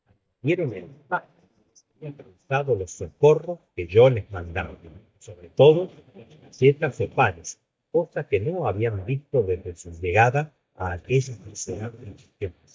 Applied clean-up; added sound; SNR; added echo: neural mask model DeepFilterNet 3.